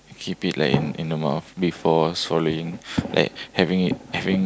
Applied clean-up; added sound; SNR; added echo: none; none; none; none.